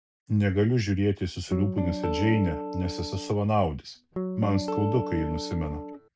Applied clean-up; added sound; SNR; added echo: none; Guitar; 5 dB; none.